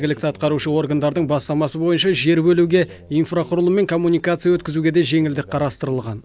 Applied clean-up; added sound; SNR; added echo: none; none; none; none.